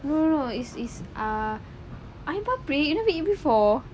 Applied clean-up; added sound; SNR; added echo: none; none; none; none.